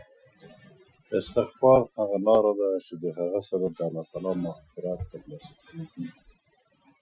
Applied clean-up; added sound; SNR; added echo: classical method Wiener filter.